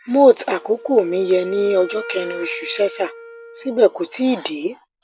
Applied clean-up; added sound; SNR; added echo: none; Wind instrument, woodwind instrument; 17 dB; none.